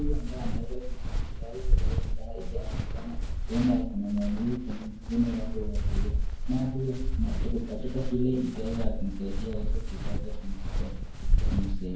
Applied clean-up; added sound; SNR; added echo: none; Walk, footsteps; -5 dB; reverberation time 0.9 s.